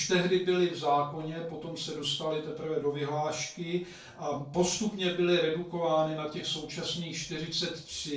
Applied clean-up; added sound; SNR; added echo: none; none; none; reverberation time 0.3 s.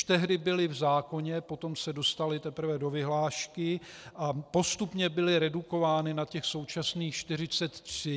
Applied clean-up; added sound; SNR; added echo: none; none; none; none.